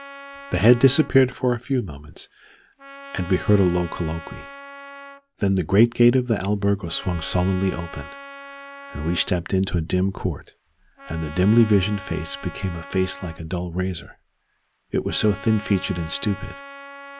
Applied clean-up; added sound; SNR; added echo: none; Trumpet; 18 dB; none.